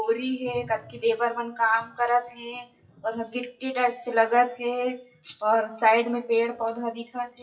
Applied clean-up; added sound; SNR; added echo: classical method WPE with log-MMSE.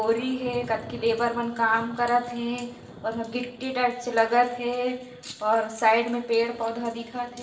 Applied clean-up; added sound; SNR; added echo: none; Thunder; 20 dB; reverberation time 0.7 s.